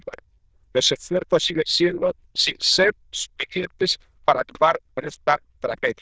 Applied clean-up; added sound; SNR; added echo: neural diffusion model UNIVERSE++.